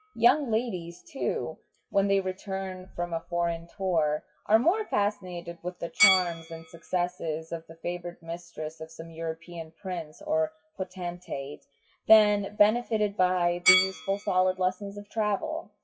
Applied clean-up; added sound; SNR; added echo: classical method WPE with log-MMSE.